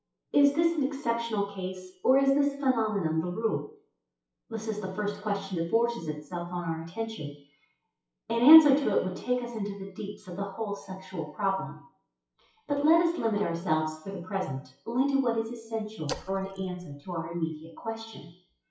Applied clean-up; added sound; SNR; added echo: classical method WPE with log-MMSE.